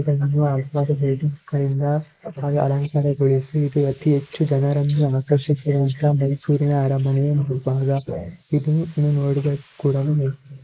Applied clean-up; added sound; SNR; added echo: neural mask model Resemble Enhance denoiser.